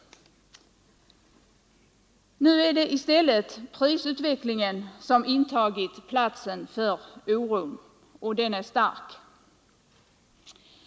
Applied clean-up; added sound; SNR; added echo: none; none; none; none.